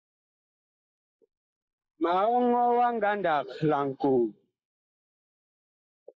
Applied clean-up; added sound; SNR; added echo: neural mask model Resemble Enhance denoiser.